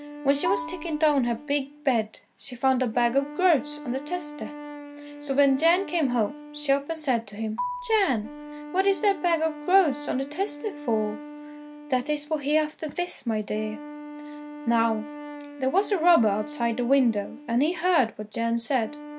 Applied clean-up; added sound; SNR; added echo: none; Marimba, xylophone + Wind instrument, woodwind instrument; 13 dB; none.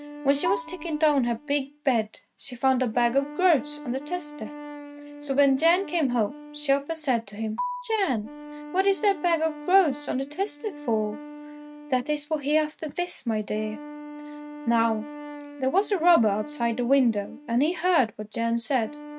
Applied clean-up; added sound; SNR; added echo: neural mask model RNNoise.